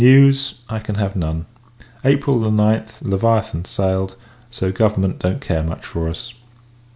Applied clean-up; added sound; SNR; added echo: none; none; none; none.